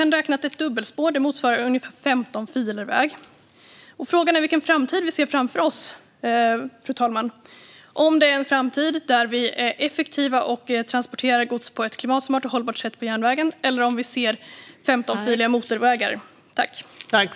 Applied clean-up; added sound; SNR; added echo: none; none; none; none.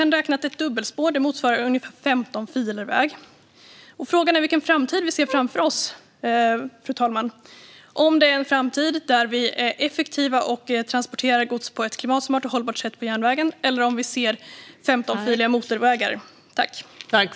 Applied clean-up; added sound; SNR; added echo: none; Wind instrument, woodwind instrument; 11 dB; none.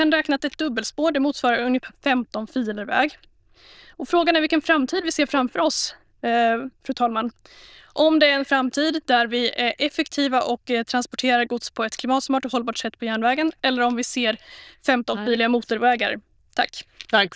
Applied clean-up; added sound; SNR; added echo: neural diffusion model UNIVERSE++.